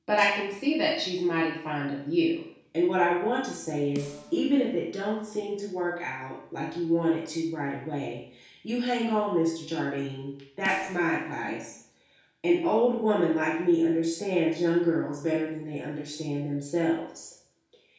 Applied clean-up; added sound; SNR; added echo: none; Snare drum; 20 dB; reverberation time 0.6 s.